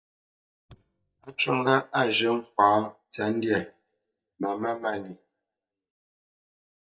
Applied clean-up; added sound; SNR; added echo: neural mask model DeepFilterNet 3.